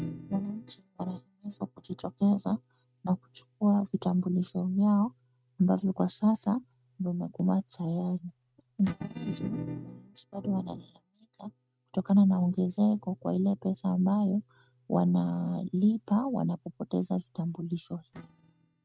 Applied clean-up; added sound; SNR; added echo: neural mask model RNNoise.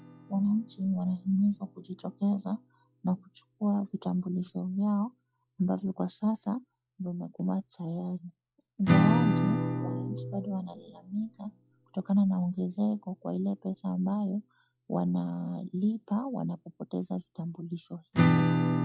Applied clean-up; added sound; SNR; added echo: classical method log-MMSE.